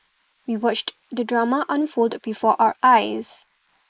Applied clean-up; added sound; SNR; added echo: neural mask model Resemble Enhance denoiser.